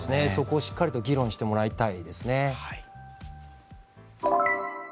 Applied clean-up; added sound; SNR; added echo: none; none; none; none.